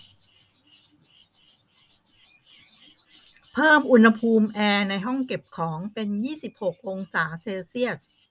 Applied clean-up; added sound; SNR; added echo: none; none; none; none.